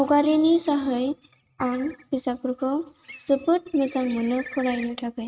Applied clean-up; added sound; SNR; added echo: neural mask model RNNoise.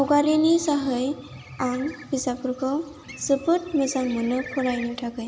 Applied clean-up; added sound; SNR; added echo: none; Bird; 20 dB; none.